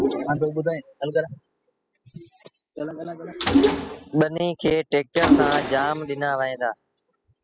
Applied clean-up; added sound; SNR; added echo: classical method spectral subtraction.